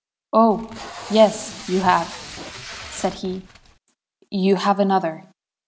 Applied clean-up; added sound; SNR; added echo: none; Packing tape, duct tape; 14 dB; none.